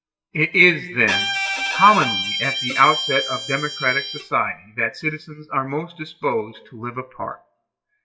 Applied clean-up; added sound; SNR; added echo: classical method WPE with log-MMSE.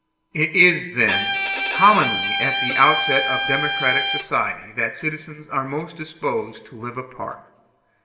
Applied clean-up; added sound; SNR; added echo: none; Bowed string instrument; 1 dB; reverberation time 1.1 s.